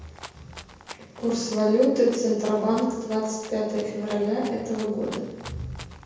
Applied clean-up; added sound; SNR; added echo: none; Rattle (instrument); 19 dB; reverberation time 1.1 s.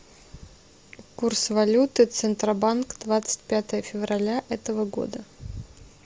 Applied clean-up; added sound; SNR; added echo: none; none; none; none.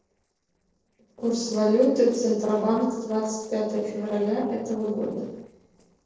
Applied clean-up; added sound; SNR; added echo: neural separator model SepFormer DNS4.